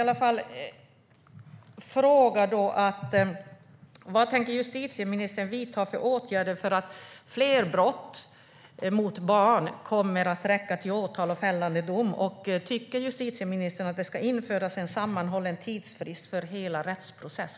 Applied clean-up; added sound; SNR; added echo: none; none; none; none.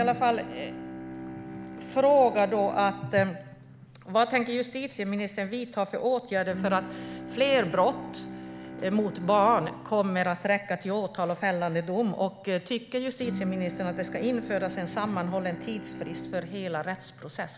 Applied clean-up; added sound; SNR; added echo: none; Bowed string instrument; 12 dB; none.